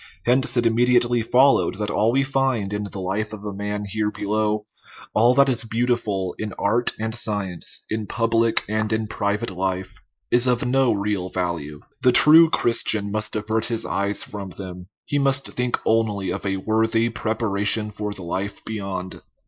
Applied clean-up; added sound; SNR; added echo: neural mask model Resemble Enhance denoiser.